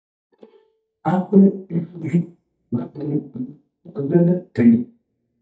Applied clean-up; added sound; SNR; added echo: neural mask model DeepFilterNet 3.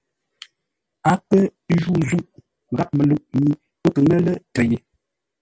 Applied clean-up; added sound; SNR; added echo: none; none; none; none.